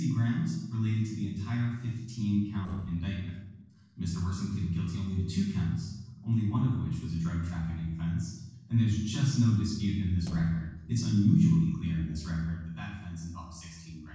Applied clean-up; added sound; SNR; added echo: neural separator model SepFormer DNS4.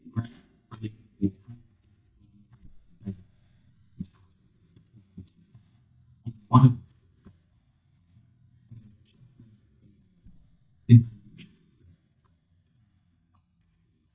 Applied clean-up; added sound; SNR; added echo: neural mask model DeepFilterNet 3.